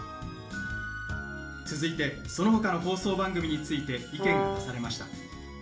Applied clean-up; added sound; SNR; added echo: none; Brass instrument; 0 dB; reverberation time 0.5 s.